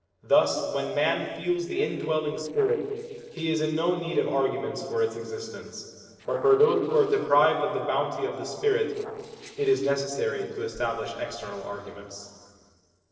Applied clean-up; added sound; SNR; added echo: neural separator model SepFormer DNS4.